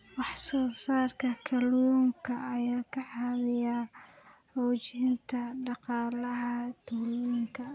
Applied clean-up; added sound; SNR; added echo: none; none; none; none.